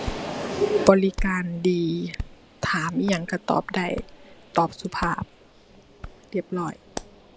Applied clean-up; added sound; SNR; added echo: none; Hands; 13 dB; none.